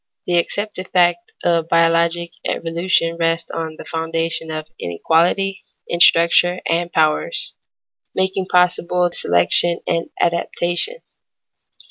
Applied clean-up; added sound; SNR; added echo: none; none; none; none.